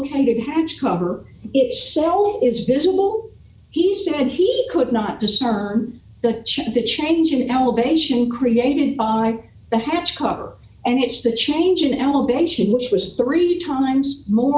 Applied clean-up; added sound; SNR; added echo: none; none; none; none.